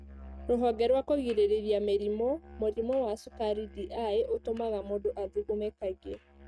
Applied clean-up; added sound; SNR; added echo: neural mask model RNNoise.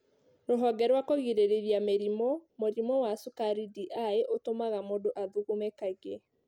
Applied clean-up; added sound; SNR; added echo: none; none; none; none.